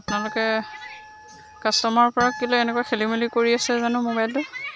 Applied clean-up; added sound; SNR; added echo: none; Harp; 14 dB; none.